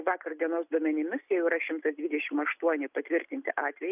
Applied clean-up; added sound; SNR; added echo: none; none; none; none.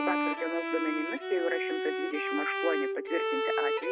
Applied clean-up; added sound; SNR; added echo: none; Bowed string instrument; -2 dB; none.